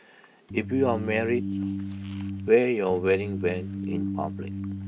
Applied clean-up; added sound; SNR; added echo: none; Organ; 5 dB; none.